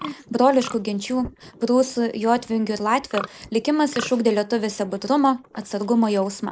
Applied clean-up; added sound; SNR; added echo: neural mask model Resemble Enhance denoiser.